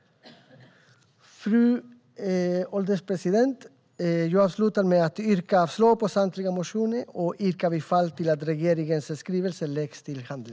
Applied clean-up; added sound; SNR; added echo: none; none; none; none.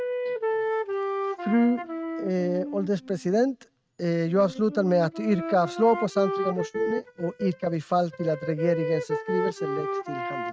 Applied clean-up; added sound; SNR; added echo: neural mask model RNNoise.